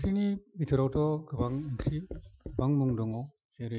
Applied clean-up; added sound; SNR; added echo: classical method Wiener filter.